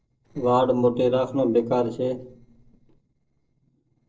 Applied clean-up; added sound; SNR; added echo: neural separator model SepFormer DNS4.